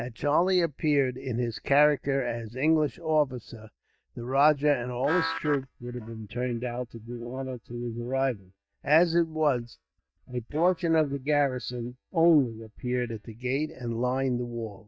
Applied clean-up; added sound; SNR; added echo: neural mask model DeepFilterNet 3.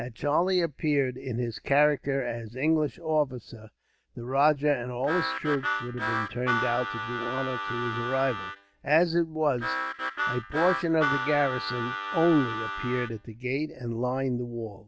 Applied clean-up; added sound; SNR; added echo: none; Harmonica; 4 dB; none.